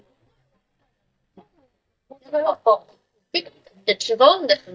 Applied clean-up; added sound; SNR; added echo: neural mask model DeepFilterNet 3.